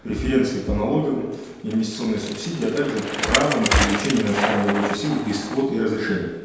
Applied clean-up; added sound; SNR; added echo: none; Bicycle; 6 dB; reverberation time 1.2 s.